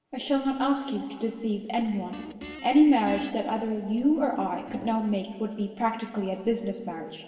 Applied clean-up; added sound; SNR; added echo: none; Guitar; 18 dB; reverberation time 1.9 s.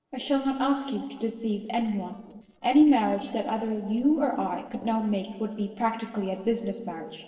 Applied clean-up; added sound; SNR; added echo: neural separator model SepFormer DNS4.